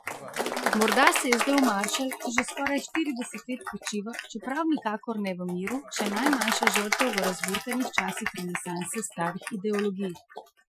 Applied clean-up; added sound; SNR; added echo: classical method Wiener filter.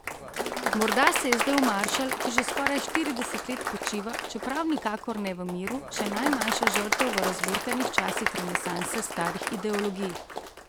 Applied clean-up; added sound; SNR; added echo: none; Applause; 0 dB; none.